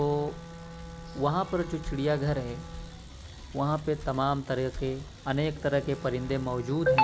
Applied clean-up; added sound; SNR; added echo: none; Bicycle + Wind instrument, woodwind instrument; 12 dB; none.